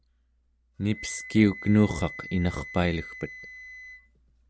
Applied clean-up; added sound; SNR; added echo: none; Wind instrument, woodwind instrument; 15 dB; none.